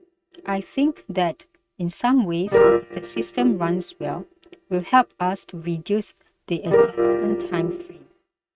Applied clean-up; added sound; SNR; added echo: neural mask model RNNoise.